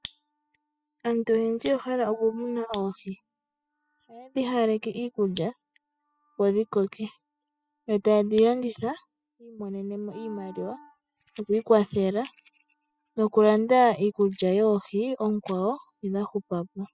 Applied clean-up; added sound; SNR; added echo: classical method spectral subtraction.